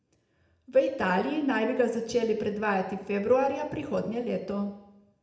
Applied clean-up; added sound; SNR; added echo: none; none; none; reverberation time 0.7 s.